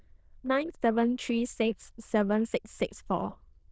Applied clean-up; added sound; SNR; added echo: neural diffusion model UNIVERSE++.